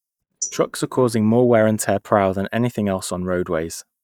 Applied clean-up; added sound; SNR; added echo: neural mask model DeepFilterNet 3.